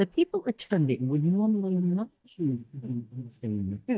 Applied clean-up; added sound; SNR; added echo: neural mask model DeepFilterNet 3.